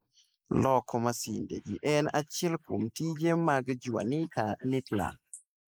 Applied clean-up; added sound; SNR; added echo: neural mask model Resemble Enhance denoiser.